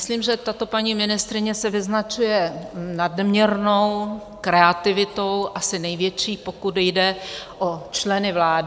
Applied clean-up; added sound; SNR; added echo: none; none; none; none.